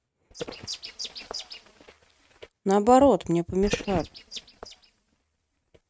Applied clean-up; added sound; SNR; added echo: neural mask model RNNoise.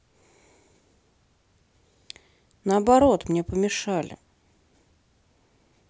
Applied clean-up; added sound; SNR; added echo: none; none; none; none.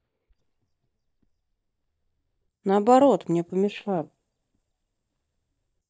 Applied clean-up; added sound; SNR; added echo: neural mask model DeepFilterNet 3.